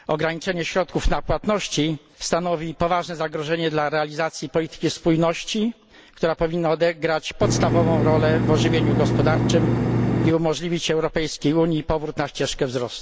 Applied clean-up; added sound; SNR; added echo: none; Engine; -3 dB; none.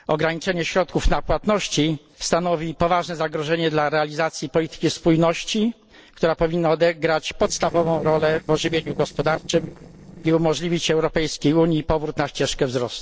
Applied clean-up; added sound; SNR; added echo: neural separator model SepFormer DNS4.